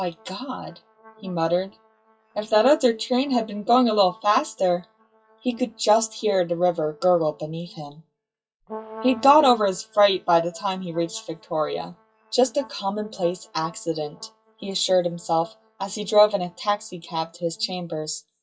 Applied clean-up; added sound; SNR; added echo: classical method WPE with log-MMSE.